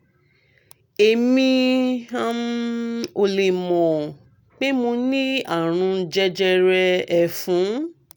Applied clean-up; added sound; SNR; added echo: none; none; none; none.